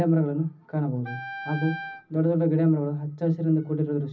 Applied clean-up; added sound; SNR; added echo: none; Wind instrument, woodwind instrument; 14 dB; reverberation time 0.4 s.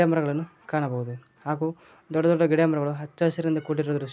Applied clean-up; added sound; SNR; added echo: none; none; none; none.